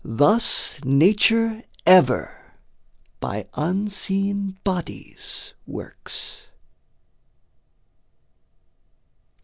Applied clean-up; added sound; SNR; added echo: none; none; none; none.